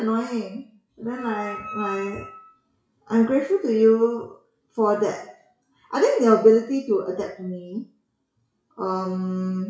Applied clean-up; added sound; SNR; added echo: classical method WPE with log-MMSE.